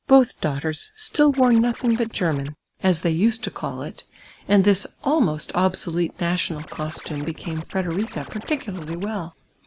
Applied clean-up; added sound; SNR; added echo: none; Scratching (performance technique); 17 dB; none.